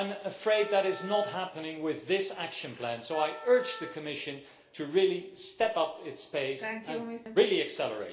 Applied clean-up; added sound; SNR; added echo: none; Wind instrument, woodwind instrument; 16 dB; reverberation time 0.4 s.